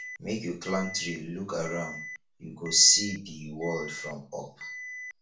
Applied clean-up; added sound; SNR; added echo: none; Alarm; 12 dB; reverberation time 0.3 s.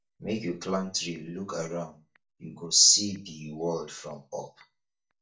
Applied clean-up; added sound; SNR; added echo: neural mask model DeepFilterNet 3.